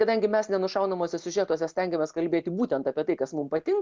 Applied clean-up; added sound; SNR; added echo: none; none; none; none.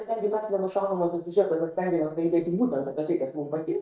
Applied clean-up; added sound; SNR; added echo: neural mask model DeepFilterNet 3.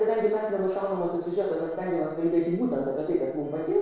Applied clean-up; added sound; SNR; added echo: neural separator model SepFormer DNS4.